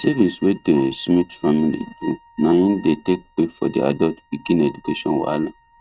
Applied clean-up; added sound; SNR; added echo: neural mask model RNNoise.